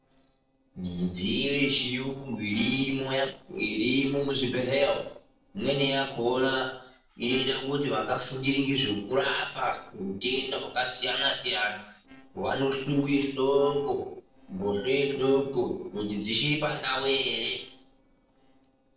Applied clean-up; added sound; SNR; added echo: neural separator model SepFormer DNS4.